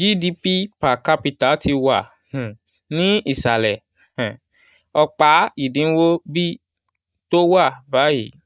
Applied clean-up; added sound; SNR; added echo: neural mask model DeepFilterNet 3.